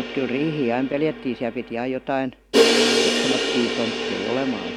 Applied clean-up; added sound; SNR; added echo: none; Crash cymbal; -2 dB; none.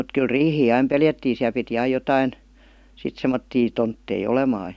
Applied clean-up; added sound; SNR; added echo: none; none; none; none.